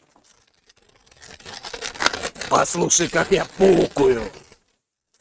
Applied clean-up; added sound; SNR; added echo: neural mask model RNNoise.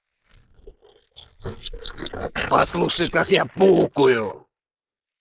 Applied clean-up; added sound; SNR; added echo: neural mask model Resemble Enhance denoiser.